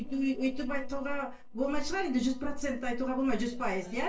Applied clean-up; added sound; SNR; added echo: neural separator model SepFormer DNS4.